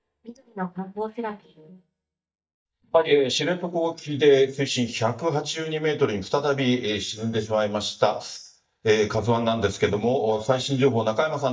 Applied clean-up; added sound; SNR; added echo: neural mask model DeepFilterNet 3.